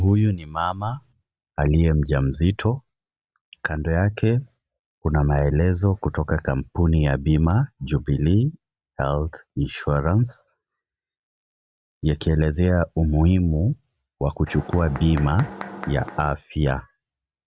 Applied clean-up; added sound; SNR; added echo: none; Mechanisms; 13 dB; none.